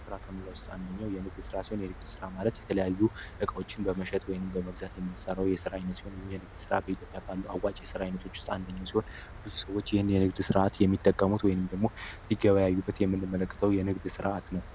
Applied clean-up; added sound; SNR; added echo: none; Cricket; 15 dB; none.